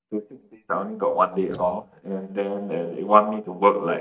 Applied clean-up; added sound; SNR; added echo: neural mask model DeepFilterNet 3.